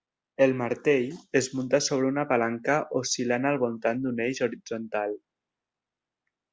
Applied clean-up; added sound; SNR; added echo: none; none; none; none.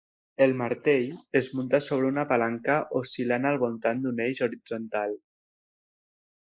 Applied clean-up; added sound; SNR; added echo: neural mask model Resemble Enhance denoiser.